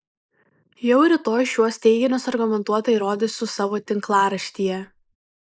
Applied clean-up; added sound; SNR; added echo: neural mask model Resemble Enhance denoiser.